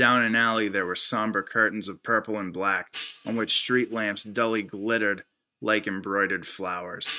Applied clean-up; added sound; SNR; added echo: neural mask model RNNoise.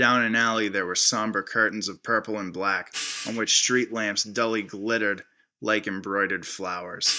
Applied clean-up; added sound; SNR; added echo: neural mask model DeepFilterNet 3.